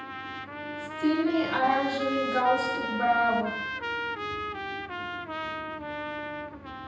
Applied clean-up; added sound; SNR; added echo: none; Trumpet; 4 dB; reverberation time 0.9 s.